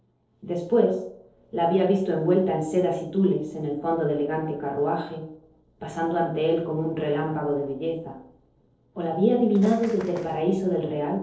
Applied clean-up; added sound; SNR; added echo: neural separator model SepFormer DNS4.